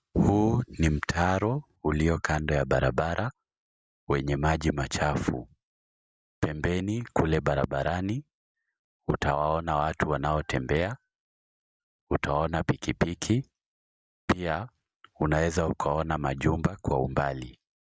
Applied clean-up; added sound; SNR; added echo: none; none; none; none.